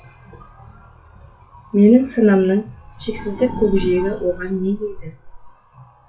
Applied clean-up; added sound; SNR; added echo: classical method WPE with log-MMSE.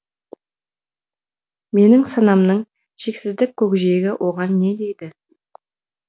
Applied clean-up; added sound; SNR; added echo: none; none; none; none.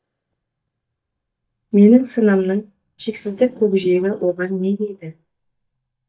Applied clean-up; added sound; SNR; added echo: neural mask model DeepFilterNet 3.